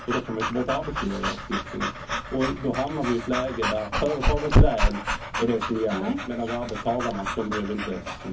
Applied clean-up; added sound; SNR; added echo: none; Dog / Breathing; -1 dB; reverberation time 0.3 s.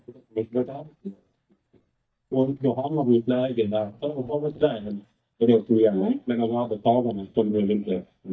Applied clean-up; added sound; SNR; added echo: neural mask model DeepFilterNet 3.